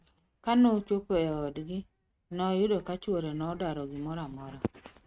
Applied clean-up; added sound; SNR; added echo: neural mask model RNNoise.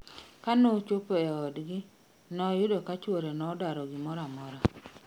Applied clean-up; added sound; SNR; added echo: none; none; none; none.